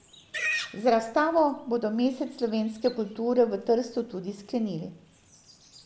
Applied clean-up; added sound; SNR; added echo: none; Livestock, farm animals, working animals; 13 dB; none.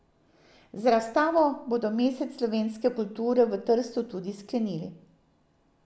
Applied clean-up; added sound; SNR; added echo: none; none; none; none.